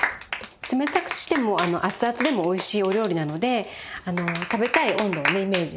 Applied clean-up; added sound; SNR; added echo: none; Clapping; 7 dB; none.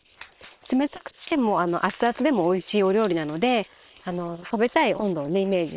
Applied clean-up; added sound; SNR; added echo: neural separator model SepFormer WHAM!.